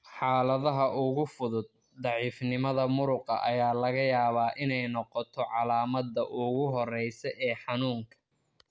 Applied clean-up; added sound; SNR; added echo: none; none; none; none.